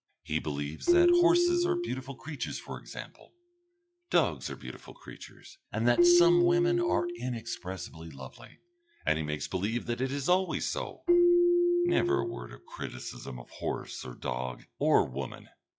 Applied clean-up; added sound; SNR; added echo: classical method log-MMSE.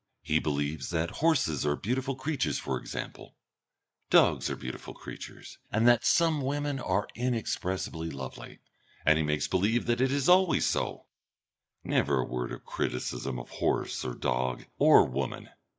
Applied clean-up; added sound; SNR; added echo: neural mask model Resemble Enhance denoiser.